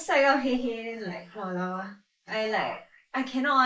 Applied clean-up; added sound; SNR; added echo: neural mask model Resemble Enhance denoiser.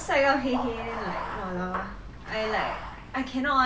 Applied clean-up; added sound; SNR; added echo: none; Bathtub (filling or washing); 9 dB; none.